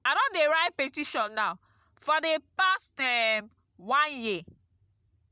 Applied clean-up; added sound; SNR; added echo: none; none; none; none.